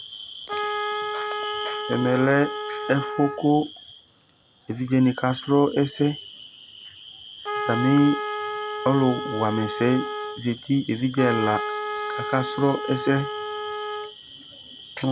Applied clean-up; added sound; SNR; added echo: none; Trumpet; 5 dB; none.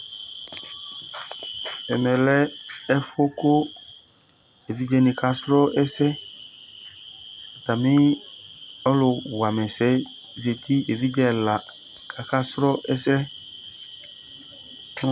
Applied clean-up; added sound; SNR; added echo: none; none; none; none.